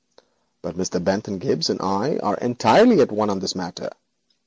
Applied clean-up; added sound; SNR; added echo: none; none; none; none.